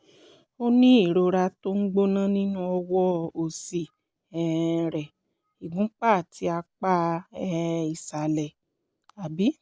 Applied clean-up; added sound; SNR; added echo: none; none; none; none.